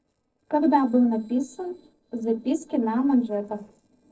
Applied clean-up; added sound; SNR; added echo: neural separator model SepFormer DNS4.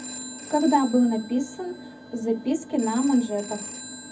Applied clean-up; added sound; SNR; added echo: none; Telephone; 15 dB; reverberation time 0.4 s.